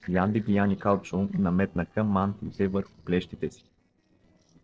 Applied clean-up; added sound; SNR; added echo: neural separator model SepFormer DNS4.